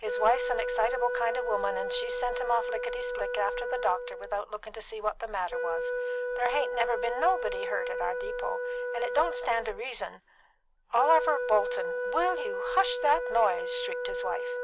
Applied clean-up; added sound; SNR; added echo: none; Wind instrument, woodwind instrument; 3 dB; none.